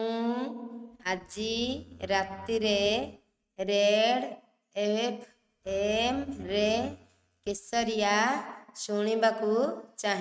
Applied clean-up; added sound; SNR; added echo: neural mask model RNNoise.